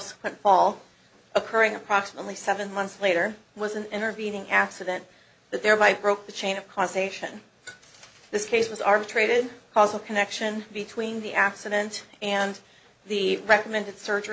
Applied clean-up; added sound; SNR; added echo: none; none; none; none.